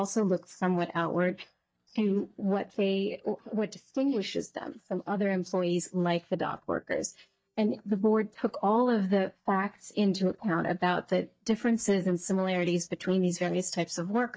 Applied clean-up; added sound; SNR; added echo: neural mask model DeepFilterNet 3.